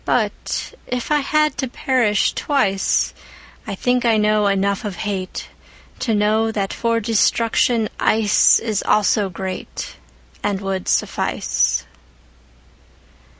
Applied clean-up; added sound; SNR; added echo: none; none; none; none.